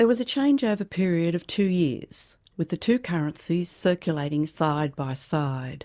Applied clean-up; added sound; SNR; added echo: none; none; none; none.